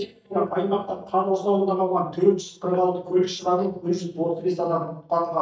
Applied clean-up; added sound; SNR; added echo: neural mask model DeepFilterNet 3.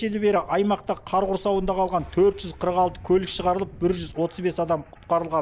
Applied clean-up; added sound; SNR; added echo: none; none; none; none.